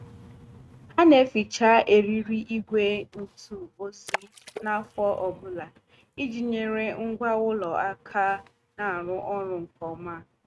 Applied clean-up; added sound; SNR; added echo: neural mask model RNNoise.